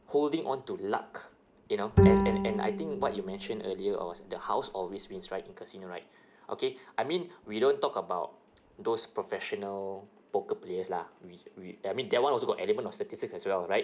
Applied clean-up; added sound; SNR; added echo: none; Bowed string instrument; -3 dB; none.